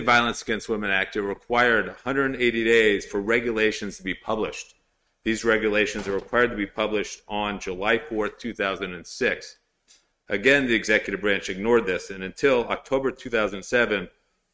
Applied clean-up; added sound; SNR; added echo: neural mask model RNNoise.